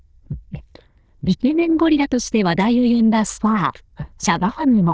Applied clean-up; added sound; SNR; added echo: neural diffusion model UNIVERSE++.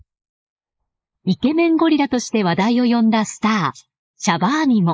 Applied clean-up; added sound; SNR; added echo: neural mask model Resemble Enhance denoiser.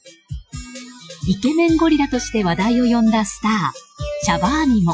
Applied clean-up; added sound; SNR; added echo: classical method Wiener filter.